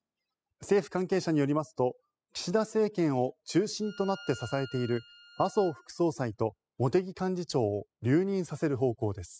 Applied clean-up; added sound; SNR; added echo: classical method spectral subtraction.